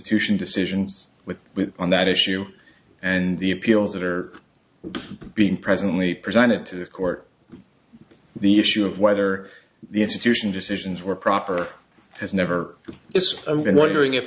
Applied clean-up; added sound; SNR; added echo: none; none; none; none.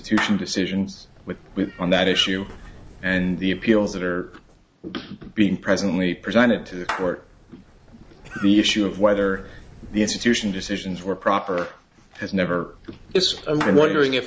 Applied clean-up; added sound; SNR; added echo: none; Meow / Clapping + Cough; 16 dB; none.